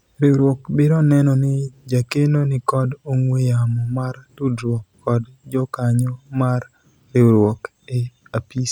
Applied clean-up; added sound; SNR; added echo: none; none; none; none.